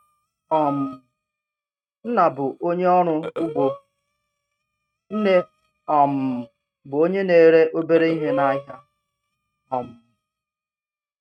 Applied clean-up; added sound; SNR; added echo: neural mask model RNNoise.